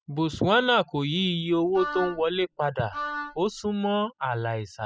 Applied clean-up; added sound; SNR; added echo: classical method spectral subtraction.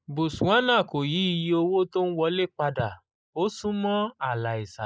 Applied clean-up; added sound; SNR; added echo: neural mask model Resemble Enhance denoiser.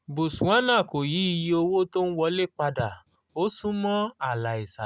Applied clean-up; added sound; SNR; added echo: none; none; none; none.